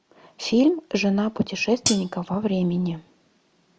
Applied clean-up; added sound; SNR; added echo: none; Hi-hat; 3 dB; none.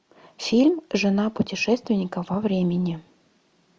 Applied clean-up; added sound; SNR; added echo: none; none; none; none.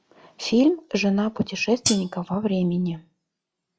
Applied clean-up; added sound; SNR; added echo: classical method log-MMSE.